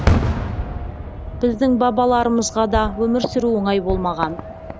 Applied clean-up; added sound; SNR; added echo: none; Fireworks; 4 dB; none.